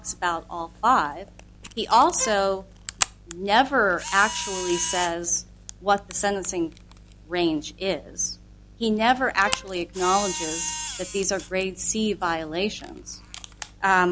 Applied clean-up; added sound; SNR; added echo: none; Camera + Bowed string instrument; 11 dB; none.